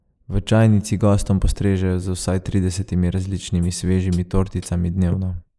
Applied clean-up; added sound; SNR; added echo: neural mask model Resemble Enhance denoiser.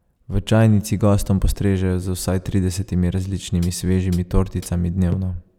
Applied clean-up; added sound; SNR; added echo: none; Hi-hat; 19 dB; none.